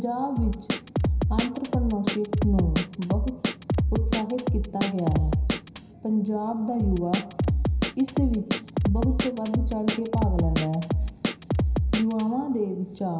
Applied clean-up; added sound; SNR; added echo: none; Drum kit; -2 dB; reverberation time 0.9 s.